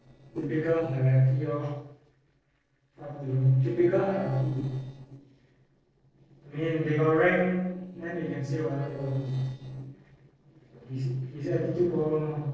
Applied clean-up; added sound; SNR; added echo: neural separator model SepFormer DNS4.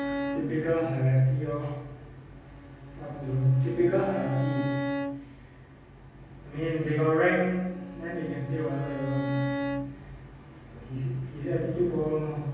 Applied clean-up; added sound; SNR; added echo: none; Bowed string instrument; 8 dB; reverberation time 1.3 s.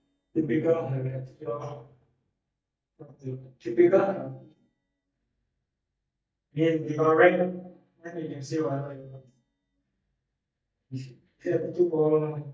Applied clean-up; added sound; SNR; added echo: neural mask model DeepFilterNet 3.